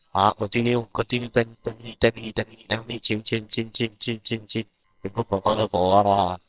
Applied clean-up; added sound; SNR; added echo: neural separator model SepFormer WHAMR!.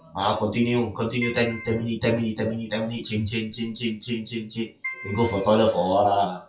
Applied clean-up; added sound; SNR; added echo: classical method WPE with log-MMSE.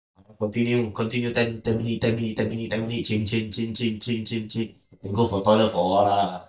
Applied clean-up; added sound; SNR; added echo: neural mask model DeepFilterNet 3.